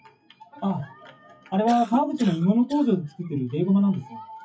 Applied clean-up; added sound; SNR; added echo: classical method WPE with log-MMSE.